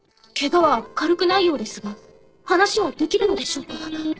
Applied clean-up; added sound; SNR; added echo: neural separator model SepFormer DNS4.